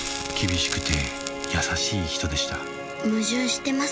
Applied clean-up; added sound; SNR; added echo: none; Crackle; 10 dB; none.